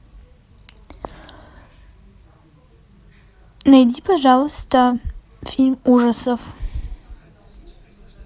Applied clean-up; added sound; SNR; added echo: none; none; none; none.